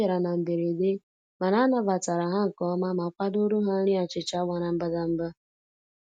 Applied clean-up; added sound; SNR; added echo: none; none; none; none.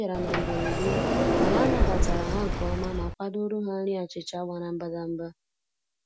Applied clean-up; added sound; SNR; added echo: none; Sliding door; -3 dB; none.